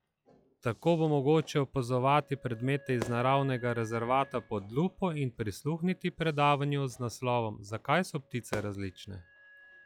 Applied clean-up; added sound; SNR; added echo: classical method log-MMSE.